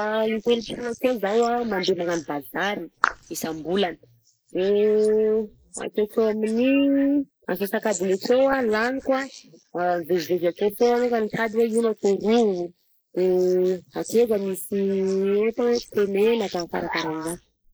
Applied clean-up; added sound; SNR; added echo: neural mask model Resemble Enhance denoiser.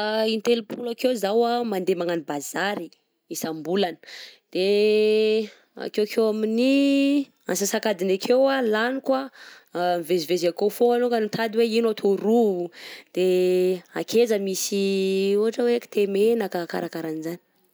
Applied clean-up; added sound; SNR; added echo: none; none; none; none.